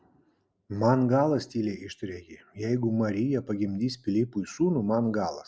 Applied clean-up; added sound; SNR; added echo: none; none; none; none.